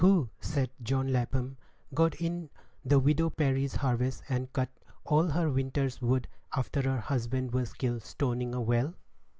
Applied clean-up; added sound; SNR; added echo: none; none; none; none.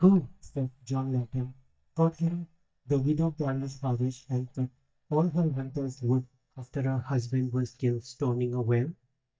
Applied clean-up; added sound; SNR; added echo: neural mask model DeepFilterNet 3.